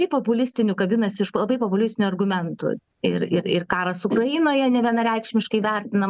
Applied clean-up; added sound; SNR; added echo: none; none; none; none.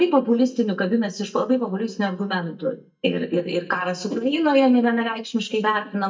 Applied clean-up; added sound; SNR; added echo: neural mask model DeepFilterNet 3.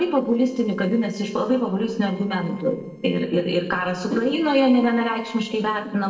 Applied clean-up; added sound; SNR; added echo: neural separator model SepFormer DNS4.